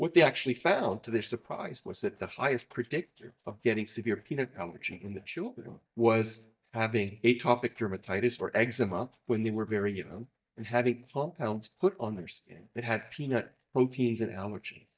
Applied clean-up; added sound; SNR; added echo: neural mask model DeepFilterNet 3.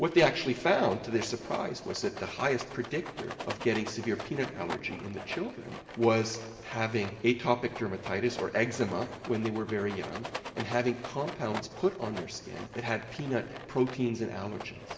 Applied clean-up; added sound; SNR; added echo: none; Rattle; 13 dB; reverberation time 2.2 s.